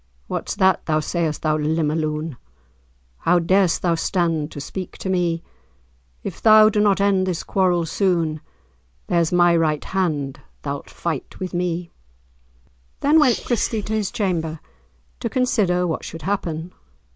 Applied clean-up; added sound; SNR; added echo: neural mask model Resemble Enhance denoiser.